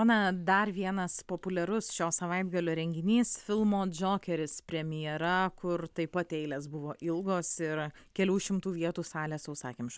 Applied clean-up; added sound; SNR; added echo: none; none; none; none.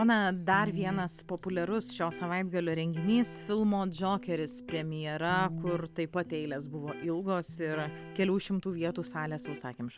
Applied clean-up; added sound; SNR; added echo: none; Electric guitar; 12 dB; none.